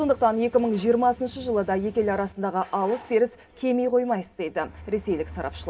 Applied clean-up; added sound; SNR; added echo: none; none; none; reverberation time 0.3 s.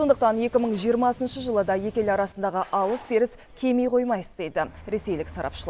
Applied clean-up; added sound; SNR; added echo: none; none; none; none.